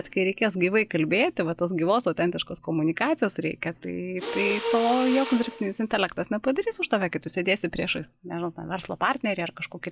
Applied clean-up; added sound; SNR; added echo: none; Mechanisms; 7 dB; none.